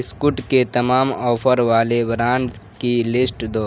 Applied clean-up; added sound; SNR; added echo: none; none; none; none.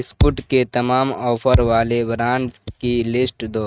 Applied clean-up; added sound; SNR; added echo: neural mask model RNNoise.